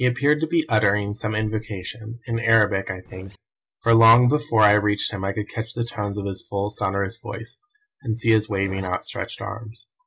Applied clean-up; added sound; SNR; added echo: neural separator model SepFormer DNS4.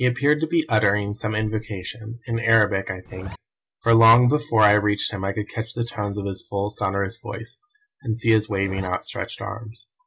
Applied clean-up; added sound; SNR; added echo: none; Zipper (clothing); 13 dB; none.